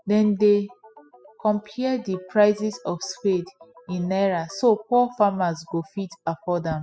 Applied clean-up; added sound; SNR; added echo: classical method spectral subtraction.